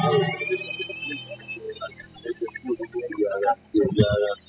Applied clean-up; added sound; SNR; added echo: classical method spectral subtraction.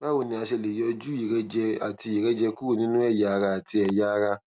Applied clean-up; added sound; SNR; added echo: none; none; none; none.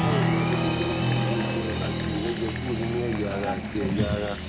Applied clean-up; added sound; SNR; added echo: none; Applause; -5 dB; none.